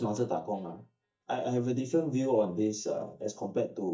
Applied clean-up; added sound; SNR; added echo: neural mask model DeepFilterNet 3.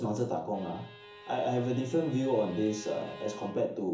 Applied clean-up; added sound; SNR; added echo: none; Bowed string instrument; 18 dB; reverberation time 0.7 s.